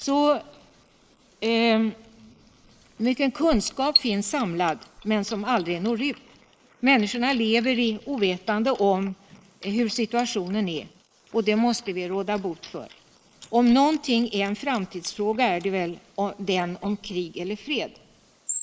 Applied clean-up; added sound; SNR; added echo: neural mask model Resemble Enhance denoiser.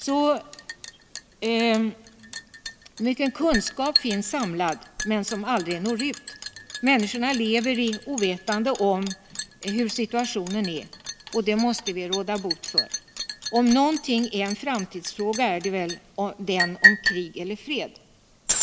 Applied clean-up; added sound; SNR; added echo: none; Liquid; 5 dB; none.